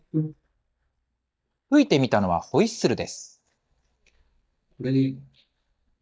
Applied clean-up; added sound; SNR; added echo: neural mask model DeepFilterNet 3.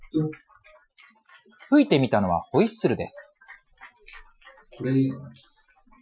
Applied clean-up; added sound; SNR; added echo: classical method Wiener filter.